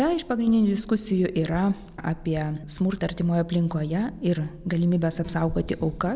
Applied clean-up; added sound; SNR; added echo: none; none; none; none.